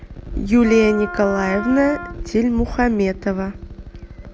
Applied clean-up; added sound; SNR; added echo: none; Wind instrument, woodwind instrument; 12 dB; none.